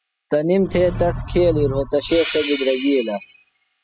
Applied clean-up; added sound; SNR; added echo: classical method spectral subtraction.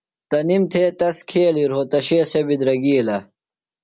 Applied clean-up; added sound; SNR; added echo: none; none; none; none.